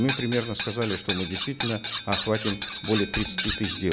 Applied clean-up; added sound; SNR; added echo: none; Cutlery, silverware; -3 dB; none.